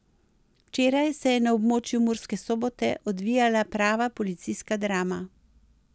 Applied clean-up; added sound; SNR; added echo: none; none; none; none.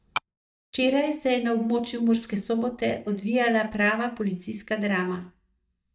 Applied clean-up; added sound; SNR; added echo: neural mask model DeepFilterNet 3.